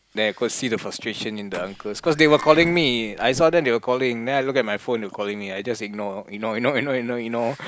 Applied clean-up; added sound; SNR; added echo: none; Truck; 19 dB; none.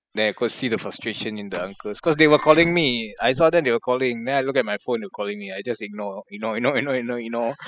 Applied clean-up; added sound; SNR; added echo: classical method spectral subtraction.